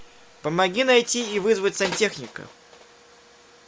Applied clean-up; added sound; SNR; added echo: none; none; none; none.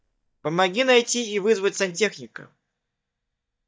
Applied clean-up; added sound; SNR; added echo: neural mask model DeepFilterNet 3.